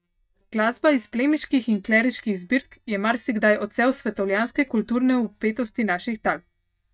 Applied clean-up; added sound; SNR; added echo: neural mask model DeepFilterNet 3.